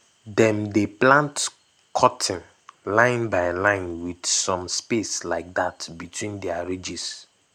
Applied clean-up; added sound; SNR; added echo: none; none; none; none.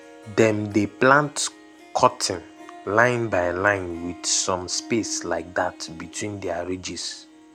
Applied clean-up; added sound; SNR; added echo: none; Harp; 20 dB; none.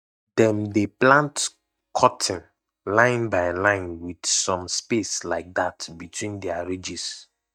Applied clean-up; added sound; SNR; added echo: neural mask model DeepFilterNet 3.